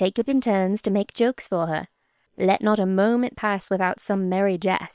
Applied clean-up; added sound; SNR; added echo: neural separator model SepFormer WHAM!.